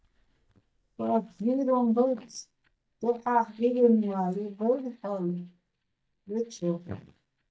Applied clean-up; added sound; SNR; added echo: neural mask model DeepFilterNet 3.